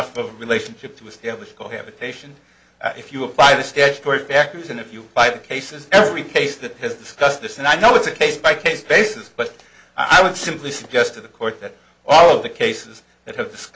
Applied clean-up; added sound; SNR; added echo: none; none; none; none.